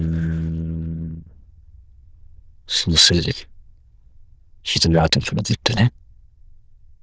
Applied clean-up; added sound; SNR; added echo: neural diffusion model UNIVERSE++.